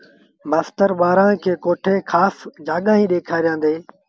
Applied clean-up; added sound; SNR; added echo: none; none; none; none.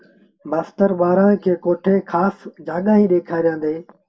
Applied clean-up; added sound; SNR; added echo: none; none; none; reverberation time 0.2 s.